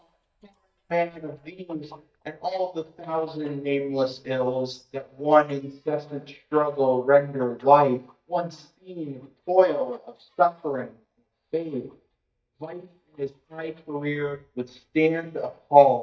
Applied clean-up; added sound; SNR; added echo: neural mask model DeepFilterNet 3.